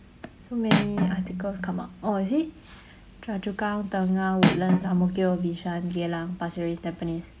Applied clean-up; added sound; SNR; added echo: none; Cutlery, silverware; 1 dB; none.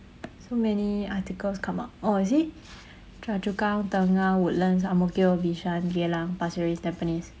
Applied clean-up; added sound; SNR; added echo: none; none; none; none.